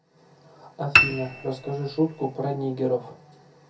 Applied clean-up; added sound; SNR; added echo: none; Piano; -5 dB; reverberation time 0.3 s.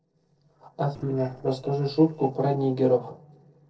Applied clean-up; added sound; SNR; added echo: neural separator model SepFormer DNS4.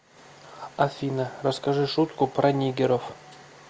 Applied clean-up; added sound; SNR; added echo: none; none; none; none.